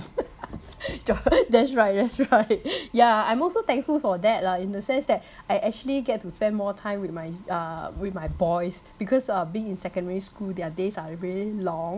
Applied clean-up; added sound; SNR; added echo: none; none; none; none.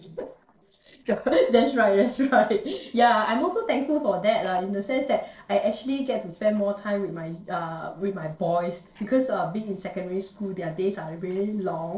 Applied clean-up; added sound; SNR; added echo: neural separator model SepFormer DNS4.